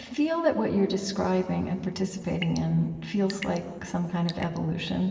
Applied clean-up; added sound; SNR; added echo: none; Drip / Sink (filling or washing) / Water tap, faucet / Water; 17 dB; reverberation time 1.9 s.